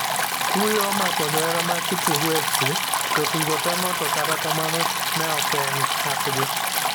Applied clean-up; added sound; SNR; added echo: none; Stream; -4 dB; none.